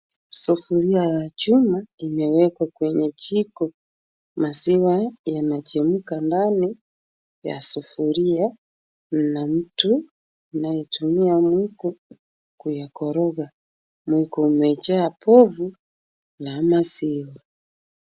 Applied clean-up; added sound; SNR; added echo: none; none; none; none.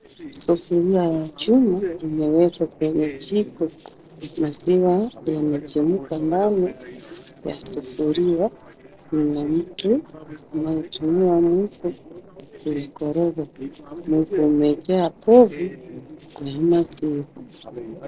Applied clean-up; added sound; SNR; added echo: neural separator model SepFormer DNS4.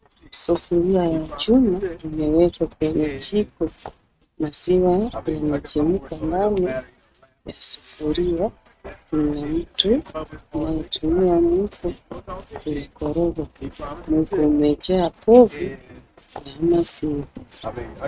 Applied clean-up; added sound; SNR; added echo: neural mask model RNNoise.